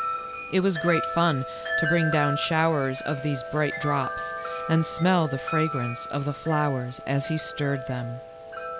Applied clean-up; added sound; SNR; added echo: none; Wind chime; 6 dB; none.